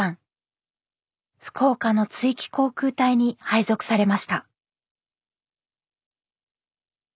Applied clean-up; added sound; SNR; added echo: none; none; none; none.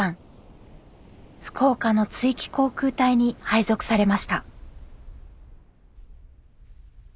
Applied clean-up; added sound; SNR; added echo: none; Waves, surf; 19 dB; none.